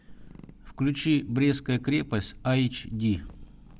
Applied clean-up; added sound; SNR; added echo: none; none; none; none.